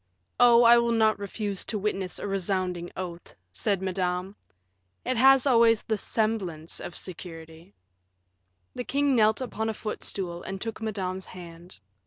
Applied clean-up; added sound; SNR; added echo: none; none; none; none.